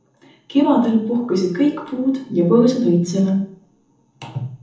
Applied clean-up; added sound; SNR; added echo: none; none; none; reverberation time 0.6 s.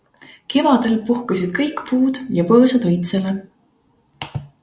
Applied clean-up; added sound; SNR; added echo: none; none; none; none.